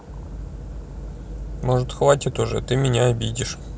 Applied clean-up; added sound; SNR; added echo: none; none; none; none.